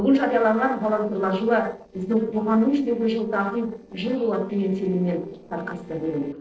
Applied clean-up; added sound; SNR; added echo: neural separator model SepFormer DNS4.